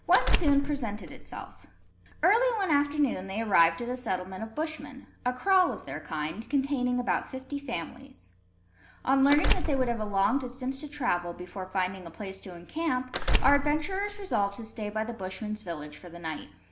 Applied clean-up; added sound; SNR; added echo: none; Door; 0 dB; none.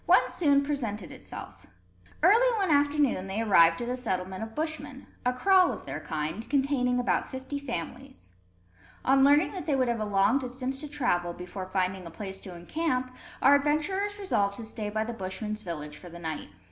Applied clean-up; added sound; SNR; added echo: none; none; none; none.